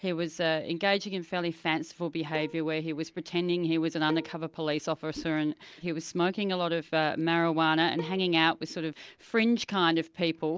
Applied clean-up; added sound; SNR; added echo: none; Bowed string instrument; 18 dB; none.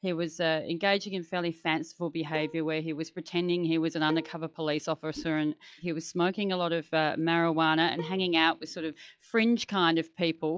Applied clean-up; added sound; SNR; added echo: classical method log-MMSE.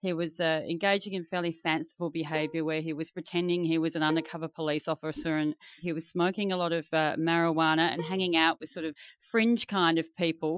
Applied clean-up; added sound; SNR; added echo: classical method Wiener filter.